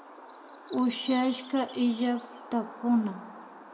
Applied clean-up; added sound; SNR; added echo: none; Bird; 17 dB; reverberation time 0.7 s.